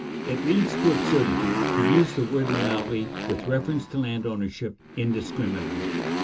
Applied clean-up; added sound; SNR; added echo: none; Motorcycle; 2 dB; reverberation time 0.2 s.